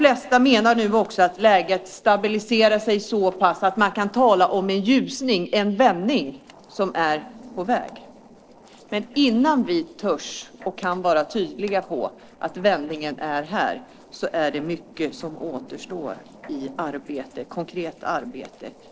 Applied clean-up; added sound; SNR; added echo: neural separator model SepFormer DNS4.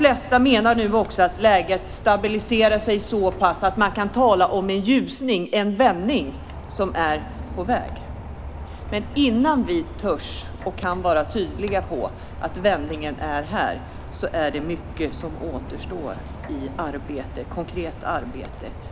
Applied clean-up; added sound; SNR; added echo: none; Rain; 12 dB; none.